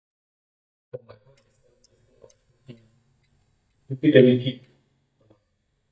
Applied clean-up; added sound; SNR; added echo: neural mask model DeepFilterNet 3.